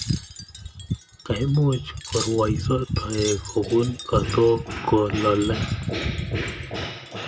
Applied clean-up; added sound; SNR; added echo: none; Wind chime; 16 dB; none.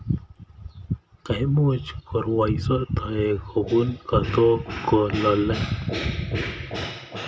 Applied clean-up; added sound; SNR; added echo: none; none; none; none.